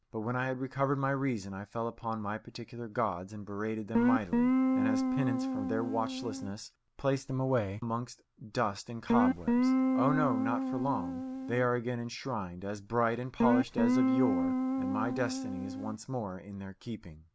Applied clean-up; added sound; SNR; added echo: none; Guitar; -4 dB; none.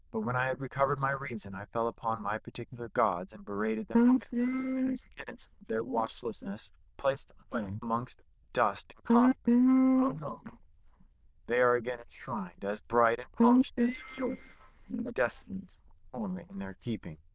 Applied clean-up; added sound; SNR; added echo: neural diffusion model UNIVERSE++.